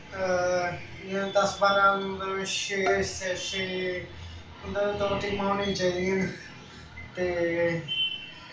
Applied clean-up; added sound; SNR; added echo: none; Bowed string instrument; 13 dB; reverberation time 0.3 s.